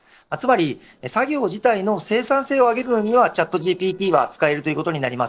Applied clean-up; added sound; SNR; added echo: neural separator model SepFormer DNS4.